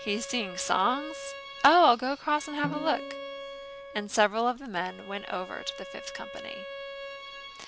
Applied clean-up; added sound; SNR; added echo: none; Snare drum + Bowed string instrument; 12 dB; none.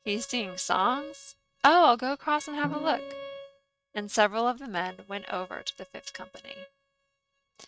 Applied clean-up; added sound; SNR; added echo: neural mask model RNNoise.